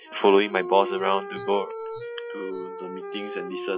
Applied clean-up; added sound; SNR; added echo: classical method Wiener filter.